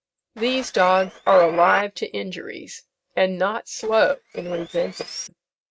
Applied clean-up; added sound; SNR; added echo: neural mask model RNNoise.